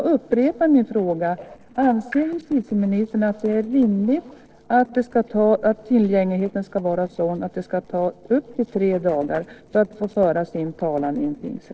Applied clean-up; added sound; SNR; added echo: neural separator model SepFormer DNS4.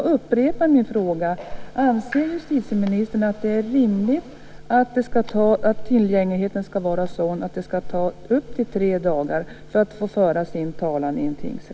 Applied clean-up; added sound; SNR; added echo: none; none; none; none.